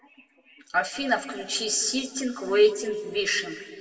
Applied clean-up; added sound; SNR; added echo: none; none; none; reverberation time 1.9 s.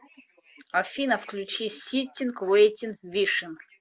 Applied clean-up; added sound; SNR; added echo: none; none; none; none.